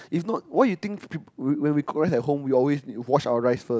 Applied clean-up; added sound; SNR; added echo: none; none; none; none.